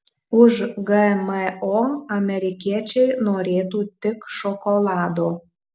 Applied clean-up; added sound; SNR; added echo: none; none; none; none.